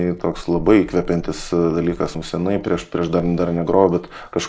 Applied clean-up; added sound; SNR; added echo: neural mask model Resemble Enhance denoiser.